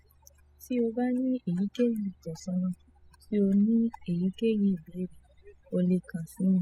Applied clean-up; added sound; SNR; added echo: classical method spectral subtraction.